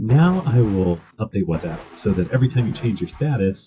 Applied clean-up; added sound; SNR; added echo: classical method WPE with log-MMSE.